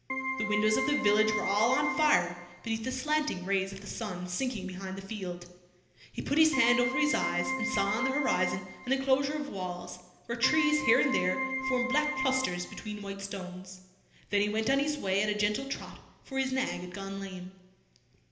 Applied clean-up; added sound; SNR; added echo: none; Keyboard (musical); 3 dB; reverberation time 0.8 s.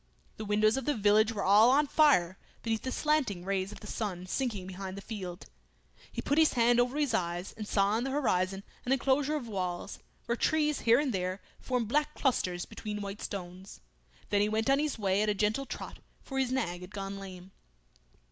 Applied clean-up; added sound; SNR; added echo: none; none; none; none.